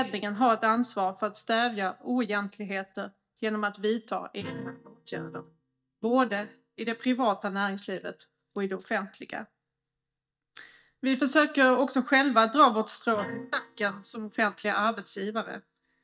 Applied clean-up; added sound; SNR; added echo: neural mask model DeepFilterNet 3.